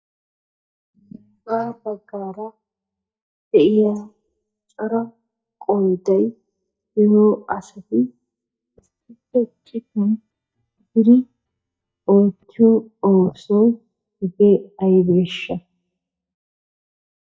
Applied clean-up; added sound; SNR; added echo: neural mask model DeepFilterNet 3.